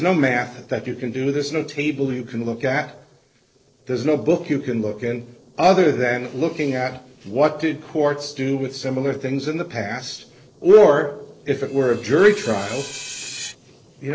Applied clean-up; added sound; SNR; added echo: neural separator model SepFormer DNS4.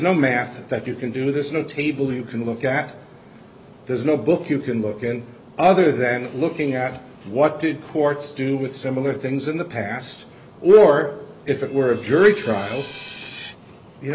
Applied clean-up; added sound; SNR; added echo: none; Screech; 15 dB; none.